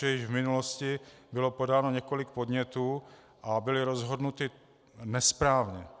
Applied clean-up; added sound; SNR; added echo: none; none; none; none.